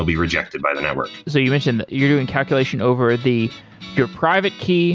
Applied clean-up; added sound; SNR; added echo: none; Guitar; 20 dB; none.